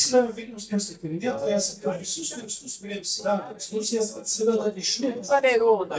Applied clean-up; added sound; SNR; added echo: neural mask model DeepFilterNet 3.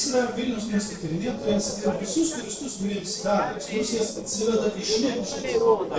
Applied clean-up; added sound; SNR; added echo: neural separator model SepFormer DNS4.